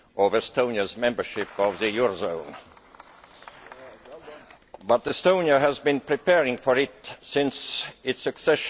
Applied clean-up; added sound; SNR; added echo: none; none; none; none.